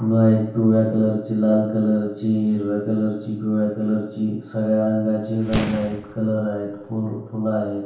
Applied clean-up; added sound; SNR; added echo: none; Boom; 11 dB; reverberation time 0.8 s.